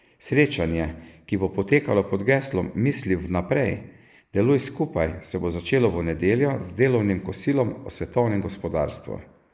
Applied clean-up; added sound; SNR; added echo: neural mask model Resemble Enhance denoiser.